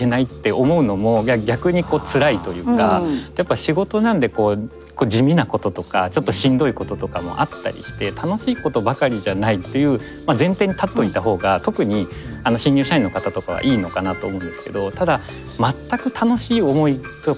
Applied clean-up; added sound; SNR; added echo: none; none; none; none.